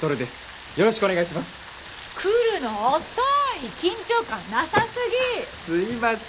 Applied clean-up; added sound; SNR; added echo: none; Rain; 15 dB; none.